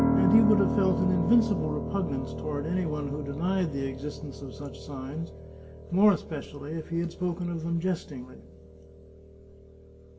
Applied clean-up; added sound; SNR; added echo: none; Piano; 4 dB; reverberation time 1.4 s.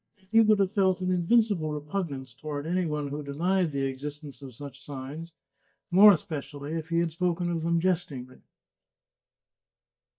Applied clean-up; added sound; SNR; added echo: neural mask model DeepFilterNet 3.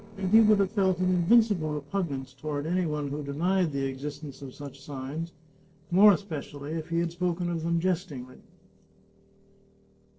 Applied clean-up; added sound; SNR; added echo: neural separator model SepFormer DNS4.